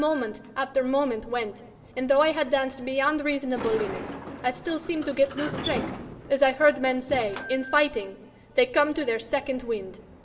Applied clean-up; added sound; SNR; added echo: none; Sliding door; 13 dB; reverberation time 2.7 s.